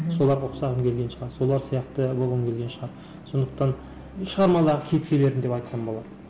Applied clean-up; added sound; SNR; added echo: none; none; none; none.